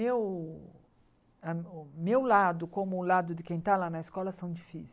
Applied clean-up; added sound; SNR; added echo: none; none; none; none.